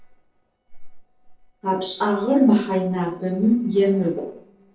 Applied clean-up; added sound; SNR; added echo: neural separator model SepFormer DNS4.